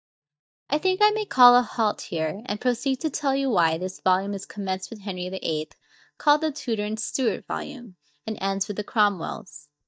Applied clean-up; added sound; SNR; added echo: neural mask model DeepFilterNet 3.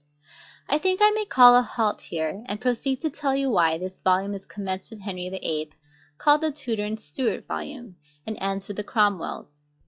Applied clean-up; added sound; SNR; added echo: classical method log-MMSE.